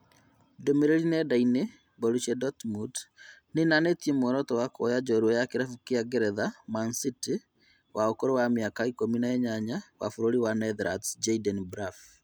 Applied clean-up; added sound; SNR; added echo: none; none; none; none.